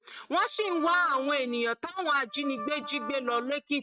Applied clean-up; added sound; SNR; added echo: neural mask model RNNoise.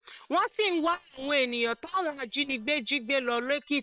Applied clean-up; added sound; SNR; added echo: neural separator model SepFormer WHAM!.